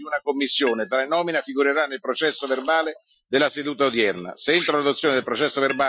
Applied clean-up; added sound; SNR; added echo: classical method Wiener filter.